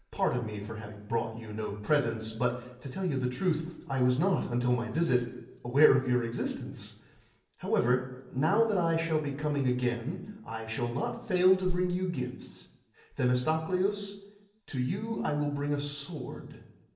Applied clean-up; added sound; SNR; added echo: none; Whoosh, swoosh, swish; 0 dB; reverberation time 0.7 s.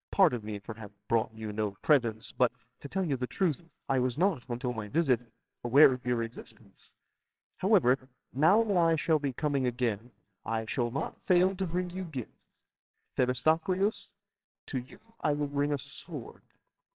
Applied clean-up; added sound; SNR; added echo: neural separator model SepFormer WHAMR!.